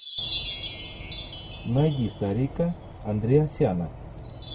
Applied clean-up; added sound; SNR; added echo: none; Wind chime; -2 dB; none.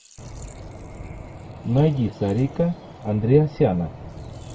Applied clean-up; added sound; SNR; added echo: neural mask model Resemble Enhance denoiser.